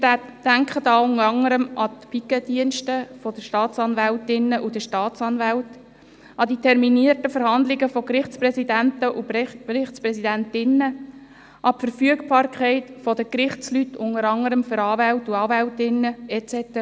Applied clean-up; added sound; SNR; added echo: none; none; none; none.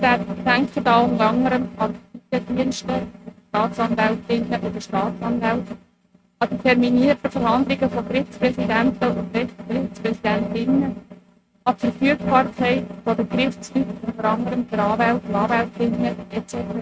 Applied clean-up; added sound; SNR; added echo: neural mask model RNNoise.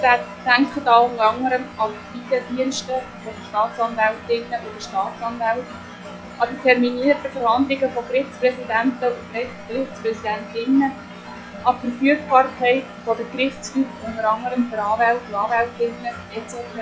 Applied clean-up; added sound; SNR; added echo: classical method log-MMSE.